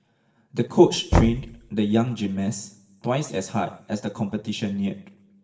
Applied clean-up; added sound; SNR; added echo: none; Knock; 5 dB; reverberation time 0.6 s.